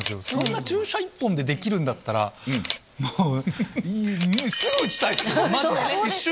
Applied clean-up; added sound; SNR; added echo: none; Camera; 13 dB; none.